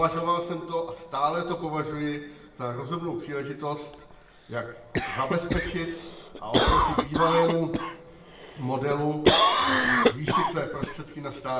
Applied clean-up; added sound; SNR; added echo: none; Cough; -1 dB; reverberation time 0.7 s.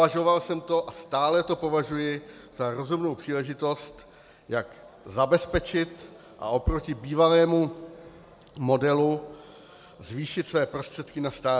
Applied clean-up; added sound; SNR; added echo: none; none; none; none.